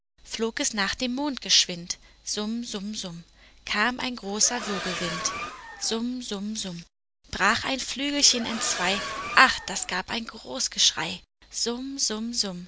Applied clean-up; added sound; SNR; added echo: none; Accelerating, revving, vroom; 7 dB; none.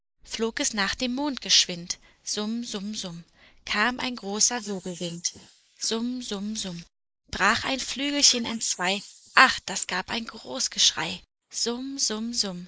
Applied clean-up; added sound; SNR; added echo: neural mask model Resemble Enhance denoiser.